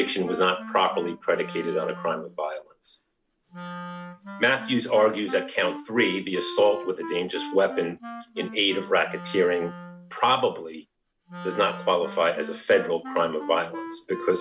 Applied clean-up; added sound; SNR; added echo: none; Wind instrument, woodwind instrument; 13 dB; none.